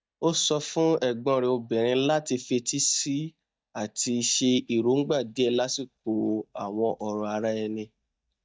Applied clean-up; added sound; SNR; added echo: neural mask model DeepFilterNet 3.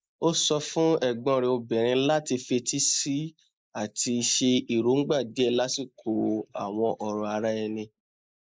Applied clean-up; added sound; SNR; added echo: neural mask model Resemble Enhance denoiser.